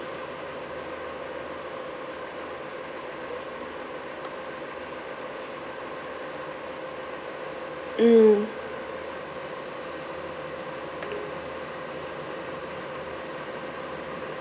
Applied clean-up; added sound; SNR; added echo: none; Cowbell; 20 dB; none.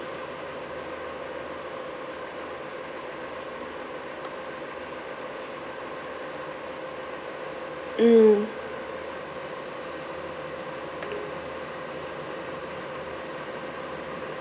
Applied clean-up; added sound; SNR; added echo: none; none; none; none.